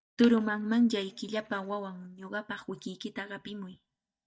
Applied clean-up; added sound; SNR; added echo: neural mask model DeepFilterNet 3.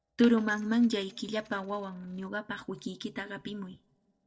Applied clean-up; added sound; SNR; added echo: neural separator model SepFormer DNS4.